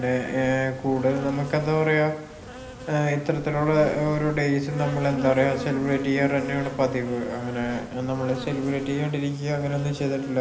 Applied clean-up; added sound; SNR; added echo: none; Insect; 12 dB; reverberation time 0.8 s.